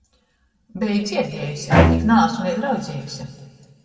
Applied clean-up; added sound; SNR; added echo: none; Bowed string instrument; -3 dB; reverberation time 1.5 s.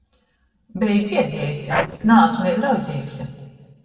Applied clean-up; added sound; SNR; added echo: neural separator model SepFormer DNS4.